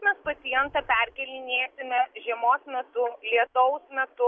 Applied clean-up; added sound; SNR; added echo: none; none; none; none.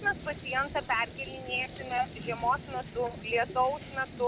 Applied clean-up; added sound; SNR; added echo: none; Cricket; -5 dB; none.